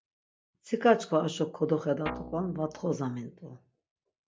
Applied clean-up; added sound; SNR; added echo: none; Guitar; 11 dB; none.